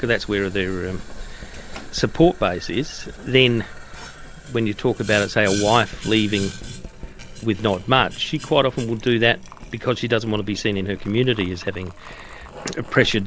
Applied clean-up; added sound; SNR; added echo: none; Writing + Boiling; 13 dB; none.